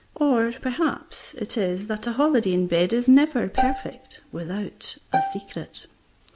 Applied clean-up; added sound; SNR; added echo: none; Bowed string instrument; 4 dB; none.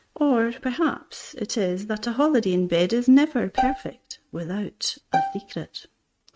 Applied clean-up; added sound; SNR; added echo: neural mask model RNNoise.